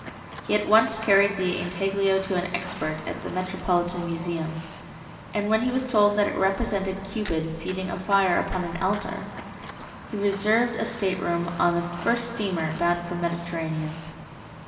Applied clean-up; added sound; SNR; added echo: none; Walk, footsteps; 14 dB; reverberation time 2.1 s.